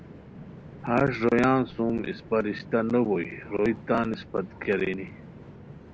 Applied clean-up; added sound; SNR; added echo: none; Train; 17 dB; none.